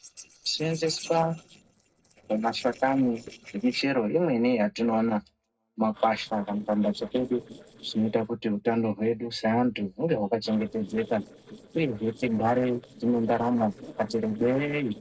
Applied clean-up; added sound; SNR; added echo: neural separator model SepFormer DNS4.